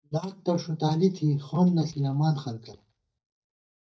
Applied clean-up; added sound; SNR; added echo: neural mask model DeepFilterNet 3.